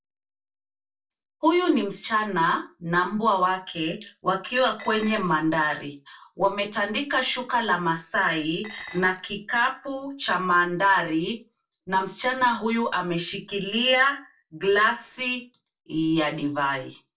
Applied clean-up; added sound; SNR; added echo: neural separator model SepFormer DNS4.